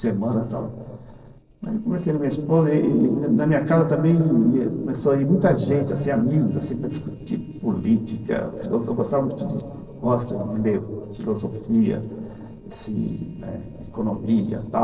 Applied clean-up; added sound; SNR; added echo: neural separator model SepFormer DNS4.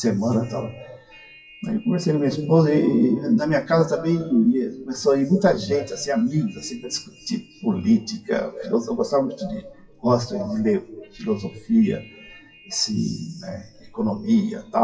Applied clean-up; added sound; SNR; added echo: classical method WPE with log-MMSE.